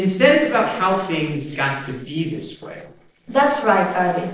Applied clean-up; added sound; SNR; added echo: neural separator model SepFormer DNS4.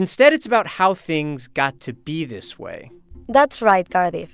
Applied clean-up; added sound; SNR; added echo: none; none; none; none.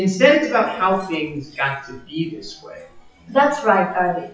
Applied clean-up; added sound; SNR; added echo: classical method WPE with log-MMSE.